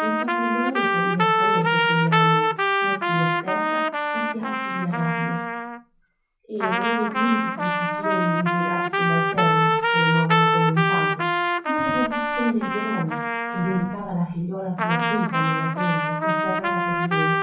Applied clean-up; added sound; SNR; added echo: none; Trumpet; -3 dB; reverberation time 0.6 s.